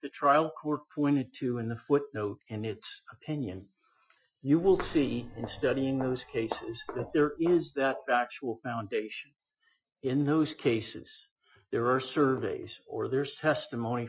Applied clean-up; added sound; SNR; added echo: classical method Wiener filter.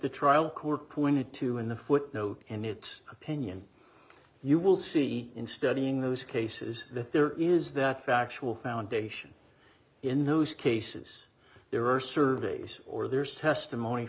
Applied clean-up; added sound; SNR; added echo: none; none; none; none.